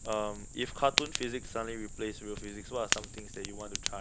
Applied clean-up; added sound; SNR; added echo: none; Fire; 1 dB; none.